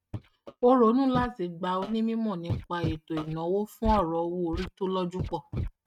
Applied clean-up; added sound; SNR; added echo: neural mask model RNNoise.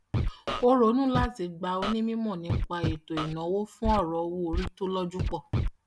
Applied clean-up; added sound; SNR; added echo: none; Scratching (performance technique); 4 dB; none.